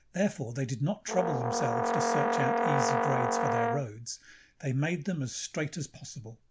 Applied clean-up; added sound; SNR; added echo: none; Brass instrument; -4 dB; none.